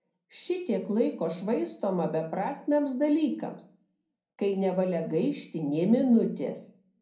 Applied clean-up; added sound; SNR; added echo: none; none; none; reverberation time 0.5 s.